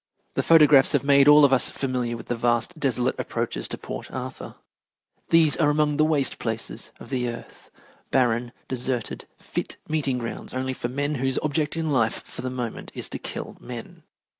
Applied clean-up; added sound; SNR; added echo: none; none; none; none.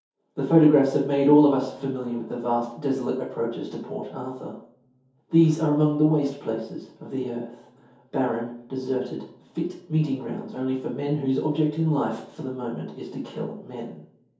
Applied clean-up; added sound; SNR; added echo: none; none; none; reverberation time 0.6 s.